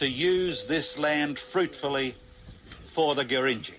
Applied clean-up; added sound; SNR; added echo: none; Doorbell; 19 dB; none.